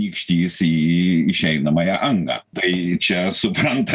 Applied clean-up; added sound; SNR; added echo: none; none; none; none.